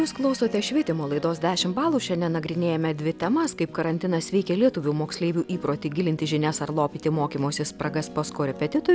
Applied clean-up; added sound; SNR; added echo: none; none; none; none.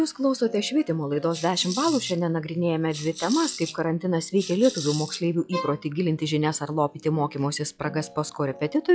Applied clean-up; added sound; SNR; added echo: classical method log-MMSE.